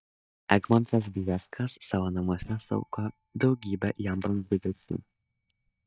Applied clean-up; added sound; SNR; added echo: neural mask model DeepFilterNet 3.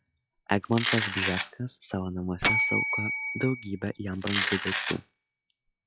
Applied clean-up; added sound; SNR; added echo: classical method log-MMSE.